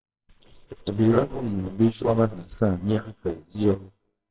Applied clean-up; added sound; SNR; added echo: neural separator model SepFormer WHAMR!.